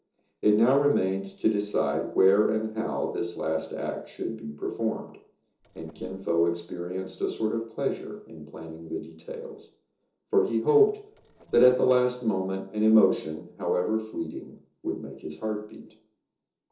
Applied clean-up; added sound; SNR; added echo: neural separator model SepFormer DNS4.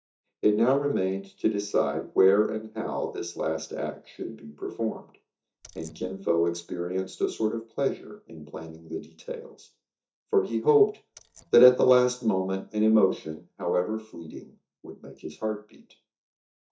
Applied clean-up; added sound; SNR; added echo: neural mask model DeepFilterNet 3.